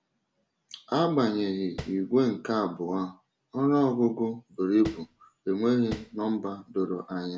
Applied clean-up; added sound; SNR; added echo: none; Tap; 13 dB; none.